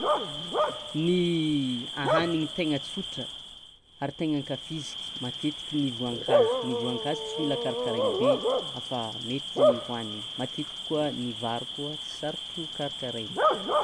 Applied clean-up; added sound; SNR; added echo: none; Bark / Cricket; -2 dB; none.